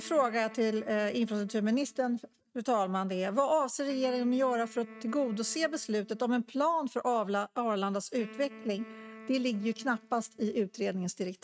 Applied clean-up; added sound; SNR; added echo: neural mask model RNNoise.